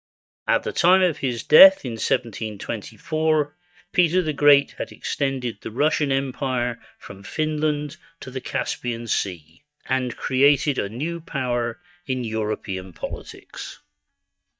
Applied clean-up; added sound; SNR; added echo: neural mask model DeepFilterNet 3.